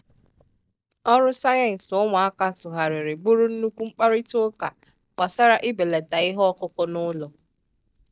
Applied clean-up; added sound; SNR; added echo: neural mask model DeepFilterNet 3.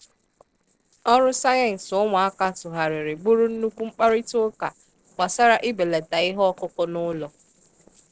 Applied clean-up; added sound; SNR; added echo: neural separator model SepFormer DNS4.